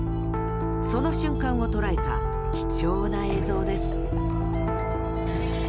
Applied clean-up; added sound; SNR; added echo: none; Piano; -4 dB; none.